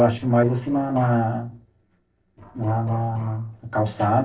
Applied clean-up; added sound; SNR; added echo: neural separator model SepFormer DNS4.